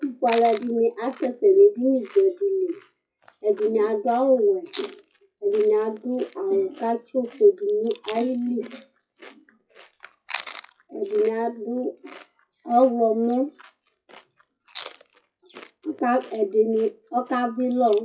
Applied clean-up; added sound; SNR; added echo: classical method WPE with log-MMSE.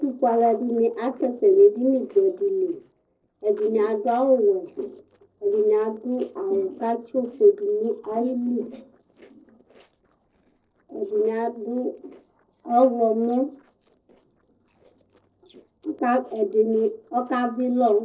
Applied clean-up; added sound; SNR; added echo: neural separator model SepFormer DNS4.